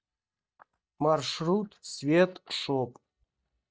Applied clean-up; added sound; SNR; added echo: neural mask model DeepFilterNet 3.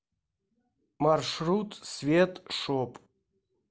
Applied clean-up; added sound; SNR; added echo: none; none; none; none.